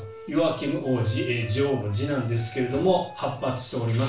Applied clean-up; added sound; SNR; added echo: none; Wind instrument, woodwind instrument; 18 dB; reverberation time 0.3 s.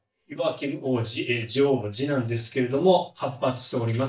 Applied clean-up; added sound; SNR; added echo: neural mask model DeepFilterNet 3.